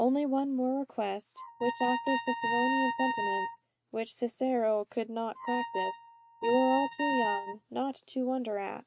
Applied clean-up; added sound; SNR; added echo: neural mask model RNNoise.